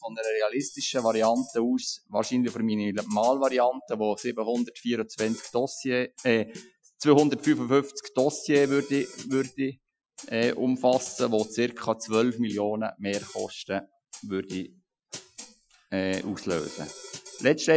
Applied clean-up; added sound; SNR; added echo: classical method Wiener filter.